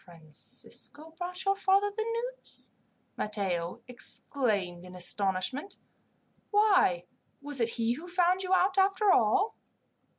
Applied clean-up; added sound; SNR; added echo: none; none; none; none.